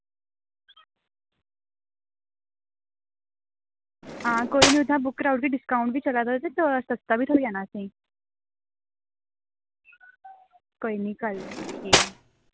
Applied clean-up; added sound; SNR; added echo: none; Cutlery, silverware; -3 dB; none.